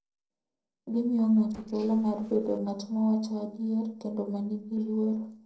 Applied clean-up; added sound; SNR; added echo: neural separator model SepFormer DNS4.